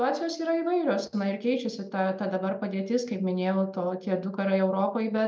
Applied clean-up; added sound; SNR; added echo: none; none; none; none.